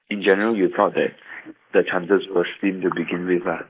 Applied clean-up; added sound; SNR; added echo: neural mask model Resemble Enhance denoiser.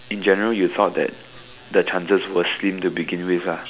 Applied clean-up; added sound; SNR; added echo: none; none; none; none.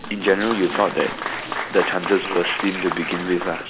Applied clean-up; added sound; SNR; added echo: none; Applause; 6 dB; none.